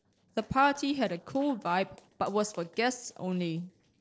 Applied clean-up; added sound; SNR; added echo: neural separator model SepFormer DNS4.